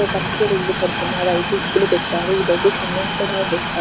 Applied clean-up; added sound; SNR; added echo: none; Train; 2 dB; none.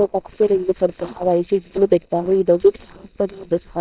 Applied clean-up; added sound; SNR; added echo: neural separator model SepFormer WHAM!.